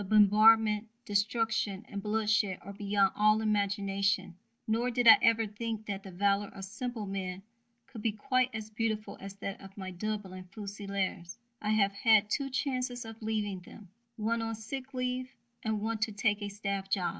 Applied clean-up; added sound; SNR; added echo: none; none; none; none.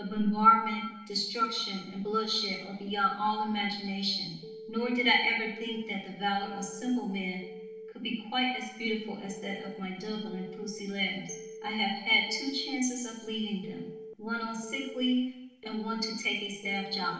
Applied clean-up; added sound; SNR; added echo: none; Telephone; 15 dB; reverberation time 0.9 s.